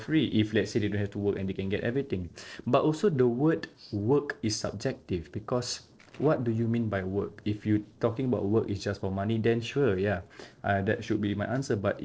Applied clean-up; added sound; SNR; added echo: neural separator model SepFormer DNS4.